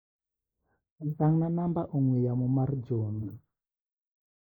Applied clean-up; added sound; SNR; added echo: neural mask model Resemble Enhance denoiser.